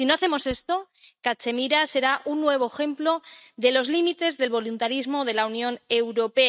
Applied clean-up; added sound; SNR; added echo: neural mask model RNNoise.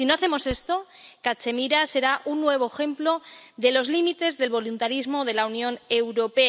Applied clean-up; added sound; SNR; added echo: none; Hammer; 14 dB; none.